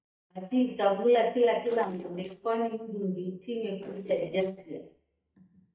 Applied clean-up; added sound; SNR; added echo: neural mask model DeepFilterNet 3.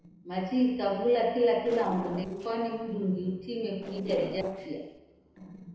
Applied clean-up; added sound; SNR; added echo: neural separator model SepFormer DNS4.